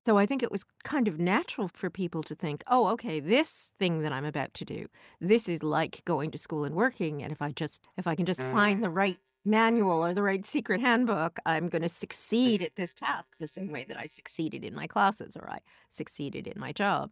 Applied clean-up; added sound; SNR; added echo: neural mask model DeepFilterNet 3.